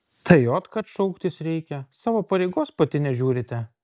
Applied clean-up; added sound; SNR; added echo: none; none; none; none.